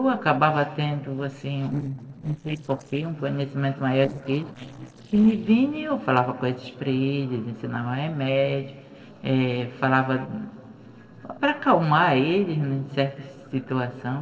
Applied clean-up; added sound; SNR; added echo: neural separator model SepFormer DNS4.